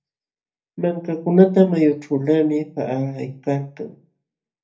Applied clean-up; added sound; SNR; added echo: none; none; none; reverberation time 0.3 s.